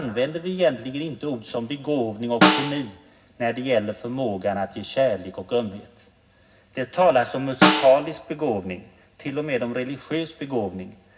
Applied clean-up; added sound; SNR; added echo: none; Snare drum; 0 dB; reverberation time 0.4 s.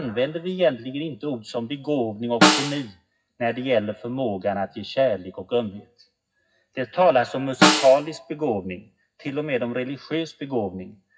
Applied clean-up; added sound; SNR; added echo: classical method WPE with log-MMSE.